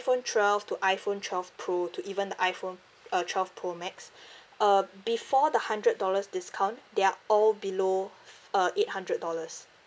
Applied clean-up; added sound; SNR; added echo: none; none; none; none.